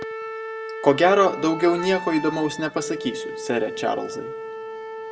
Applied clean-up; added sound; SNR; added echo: none; Wind instrument, woodwind instrument; 9 dB; reverberation time 0.8 s.